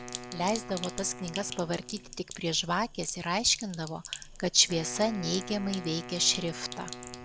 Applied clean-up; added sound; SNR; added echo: none; Sink (filling or washing) + Wind instrument, woodwind instrument; 11 dB; none.